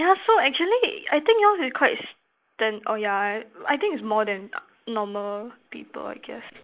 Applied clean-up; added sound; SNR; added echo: neural mask model Resemble Enhance denoiser.